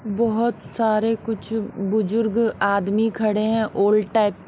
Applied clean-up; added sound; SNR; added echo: none; none; none; none.